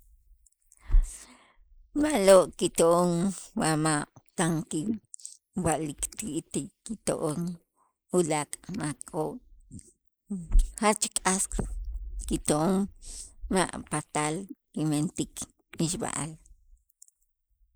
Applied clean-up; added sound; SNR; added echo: neural mask model Resemble Enhance denoiser.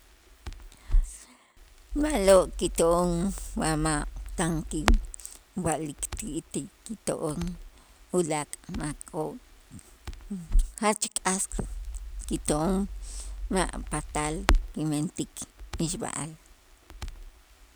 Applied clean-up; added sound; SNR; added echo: none; Crackle; 2 dB; none.